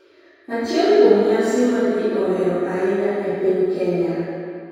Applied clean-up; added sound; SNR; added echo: none; none; none; reverberation time 2.2 s.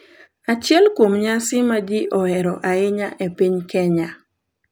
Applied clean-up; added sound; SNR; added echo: none; none; none; none.